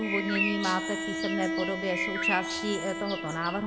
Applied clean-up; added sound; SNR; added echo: none; Bird + Bowed string instrument; 0 dB; none.